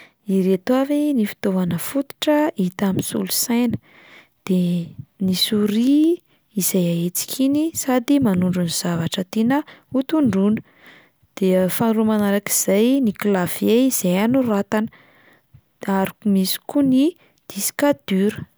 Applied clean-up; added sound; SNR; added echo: none; none; none; none.